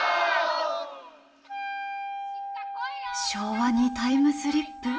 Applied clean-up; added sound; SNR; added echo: none; Wind instrument, woodwind instrument; 10 dB; reverberation time 1.6 s.